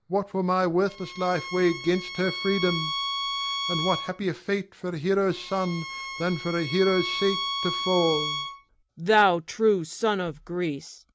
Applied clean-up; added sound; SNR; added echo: none; Bowed string instrument; 6 dB; none.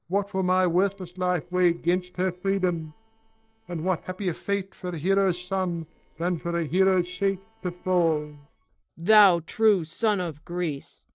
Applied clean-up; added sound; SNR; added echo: neural separator model SepFormer DNS4.